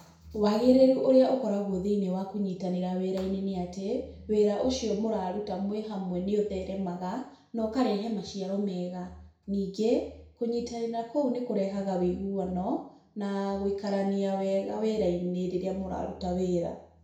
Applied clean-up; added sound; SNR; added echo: none; none; none; reverberation time 0.6 s.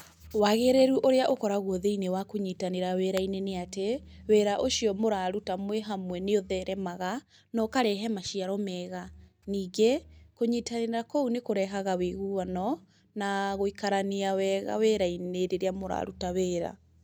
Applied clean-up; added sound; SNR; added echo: none; none; none; none.